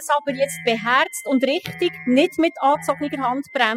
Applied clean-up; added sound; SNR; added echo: classical method spectral subtraction.